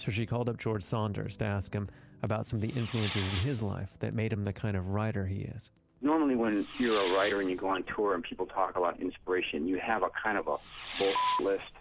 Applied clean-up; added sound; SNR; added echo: none; Fireworks; 10 dB; none.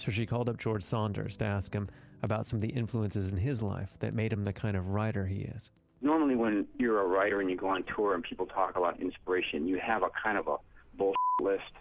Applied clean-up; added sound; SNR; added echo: none; none; none; none.